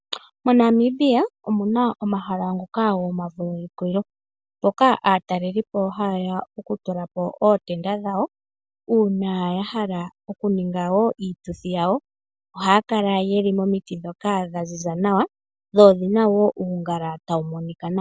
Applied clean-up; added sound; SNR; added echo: none; none; none; none.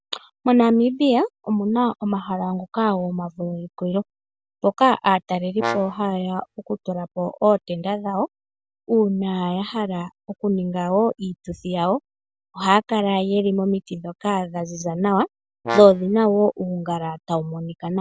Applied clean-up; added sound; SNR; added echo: none; Brass instrument; 9 dB; none.